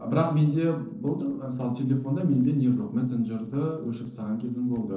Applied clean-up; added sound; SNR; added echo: neural separator model SepFormer DNS4.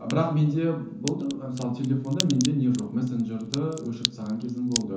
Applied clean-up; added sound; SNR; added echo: none; Crack; 11 dB; reverberation time 0.9 s.